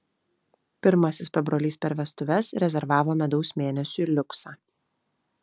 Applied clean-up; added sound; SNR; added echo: none; none; none; none.